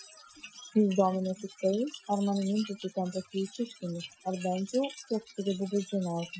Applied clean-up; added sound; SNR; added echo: classical method Wiener filter.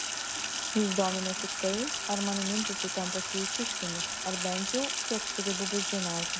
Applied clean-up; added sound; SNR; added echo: none; Sink (filling or washing); -1 dB; none.